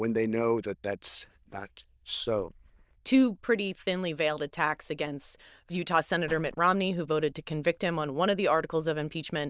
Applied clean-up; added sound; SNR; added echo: neural diffusion model UNIVERSE++.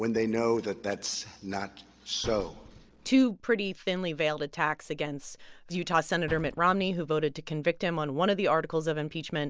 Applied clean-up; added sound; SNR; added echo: none; Slam; 16 dB; none.